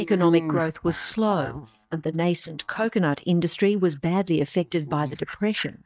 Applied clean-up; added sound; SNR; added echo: neural mask model DeepFilterNet 3.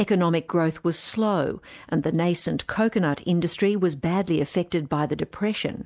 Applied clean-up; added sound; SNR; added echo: none; none; none; none.